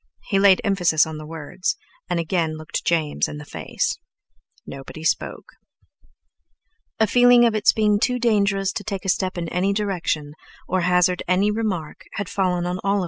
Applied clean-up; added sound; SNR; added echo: none; none; none; none.